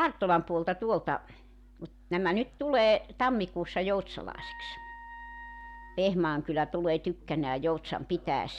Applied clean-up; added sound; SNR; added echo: none; Wind instrument, woodwind instrument; 17 dB; none.